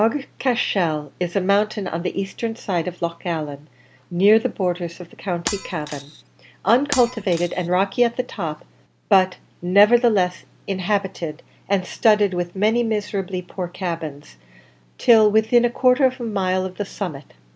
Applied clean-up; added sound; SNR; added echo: none; Shatter; 13 dB; none.